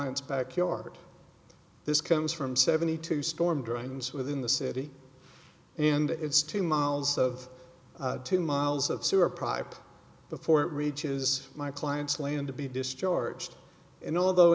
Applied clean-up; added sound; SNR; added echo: none; none; none; none.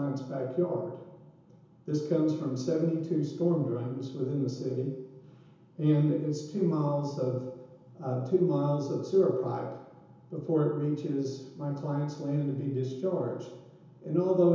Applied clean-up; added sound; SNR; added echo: none; none; none; reverberation time 1.0 s.